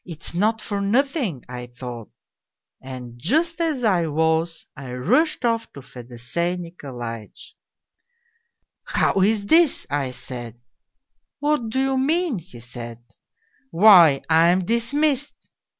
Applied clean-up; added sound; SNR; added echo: none; none; none; none.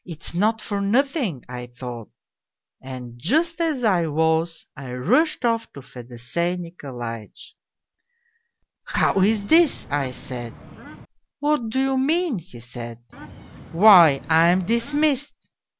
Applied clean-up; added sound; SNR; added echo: none; Bird / Fowl; 15 dB; none.